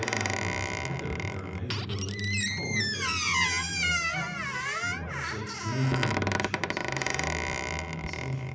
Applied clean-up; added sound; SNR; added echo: none; Squeak; -3 dB; reverberation time 1.0 s.